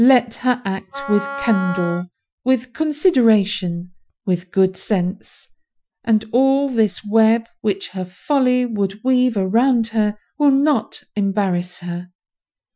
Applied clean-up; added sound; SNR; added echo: classical method Wiener filter.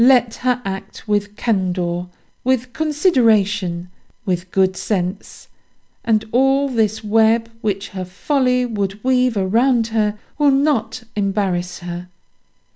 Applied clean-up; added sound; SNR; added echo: none; none; none; none.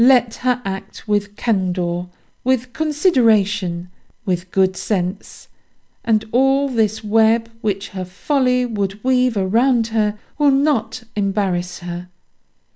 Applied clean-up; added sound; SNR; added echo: neural mask model Resemble Enhance denoiser.